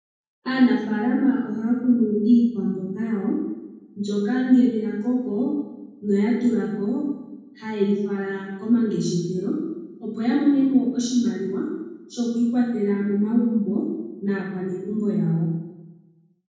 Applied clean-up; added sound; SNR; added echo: none; none; none; reverberation time 1.1 s.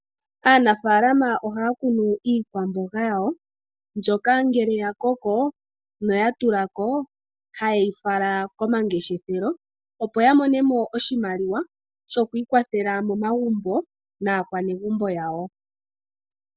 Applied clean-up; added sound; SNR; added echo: none; none; none; none.